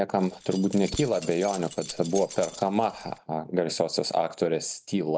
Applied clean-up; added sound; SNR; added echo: none; Keys jangling; 15 dB; none.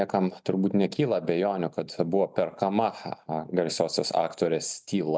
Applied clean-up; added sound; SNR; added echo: none; none; none; none.